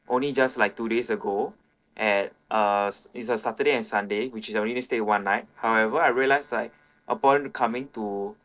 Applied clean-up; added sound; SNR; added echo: neural separator model SepFormer DNS4.